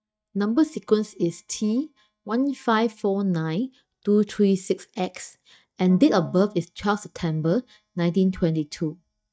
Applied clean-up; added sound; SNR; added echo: neural mask model DeepFilterNet 3.